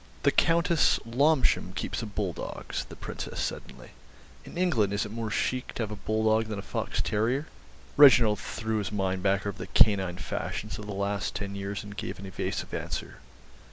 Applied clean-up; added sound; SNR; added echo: none; none; none; none.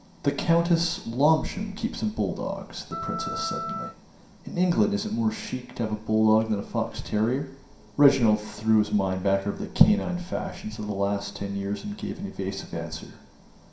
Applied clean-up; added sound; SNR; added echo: none; Wind instrument, woodwind instrument; 9 dB; reverberation time 0.5 s.